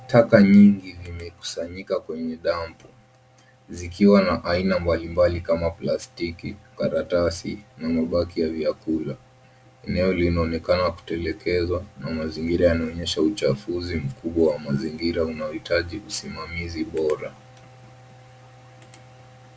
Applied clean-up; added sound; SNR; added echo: none; none; none; none.